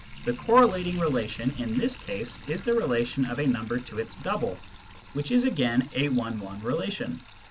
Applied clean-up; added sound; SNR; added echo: none; Accelerating, revving, vroom + Sink (filling or washing); 16 dB; none.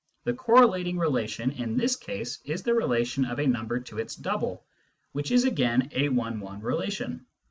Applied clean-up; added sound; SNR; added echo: none; none; none; none.